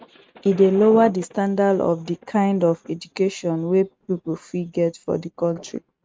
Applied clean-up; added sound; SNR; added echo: neural mask model RNNoise.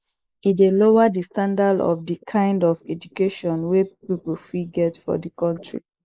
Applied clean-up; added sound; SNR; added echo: neural mask model Resemble Enhance denoiser.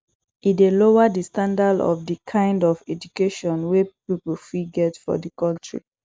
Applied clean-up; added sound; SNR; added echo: none; none; none; none.